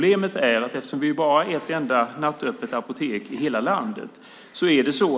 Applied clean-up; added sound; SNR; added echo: none; none; none; none.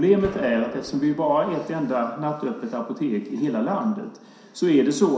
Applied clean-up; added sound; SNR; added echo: none; Gunshot, gunfire; 17 dB; reverberation time 0.7 s.